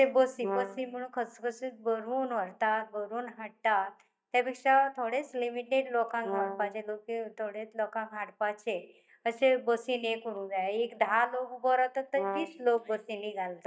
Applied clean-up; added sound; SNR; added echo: neural mask model DeepFilterNet 3.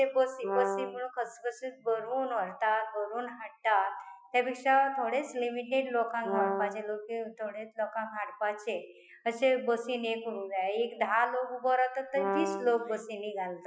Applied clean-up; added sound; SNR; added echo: classical method Wiener filter.